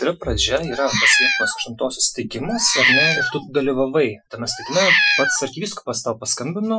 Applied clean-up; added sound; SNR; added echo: classical method Wiener filter.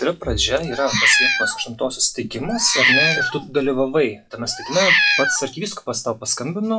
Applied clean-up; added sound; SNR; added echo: classical method log-MMSE.